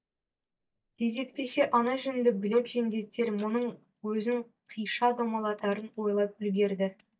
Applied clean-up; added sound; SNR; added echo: neural mask model DeepFilterNet 3.